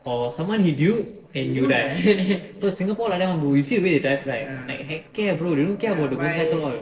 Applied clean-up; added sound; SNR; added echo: neural separator model SepFormer DNS4.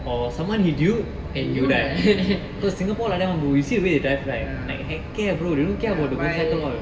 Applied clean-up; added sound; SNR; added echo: none; Guitar; 19 dB; reverberation time 0.6 s.